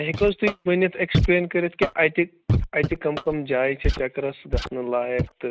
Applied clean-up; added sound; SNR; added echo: neural mask model RNNoise.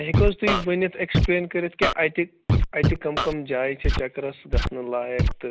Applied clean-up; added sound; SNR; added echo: none; Scratching (performance technique); -1 dB; none.